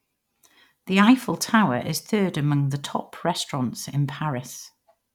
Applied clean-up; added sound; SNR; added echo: none; none; none; none.